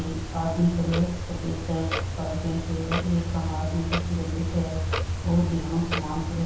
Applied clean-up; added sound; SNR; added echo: none; Clock; 2 dB; reverberation time 0.8 s.